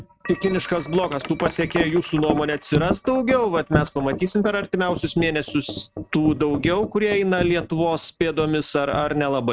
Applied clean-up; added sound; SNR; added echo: neural mask model RNNoise.